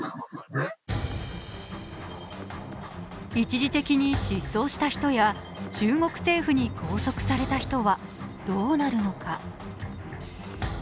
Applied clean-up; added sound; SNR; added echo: none; none; none; none.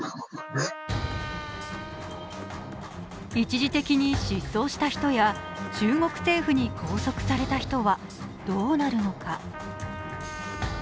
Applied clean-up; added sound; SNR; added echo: none; Trumpet; 14 dB; none.